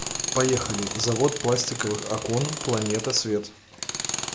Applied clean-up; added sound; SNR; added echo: none; Tools; 5 dB; none.